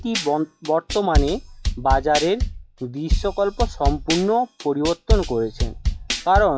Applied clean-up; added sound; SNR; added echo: classical method log-MMSE.